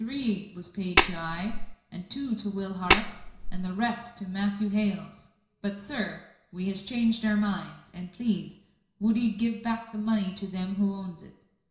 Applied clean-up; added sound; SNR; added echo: none; Tap; -4 dB; reverberation time 0.7 s.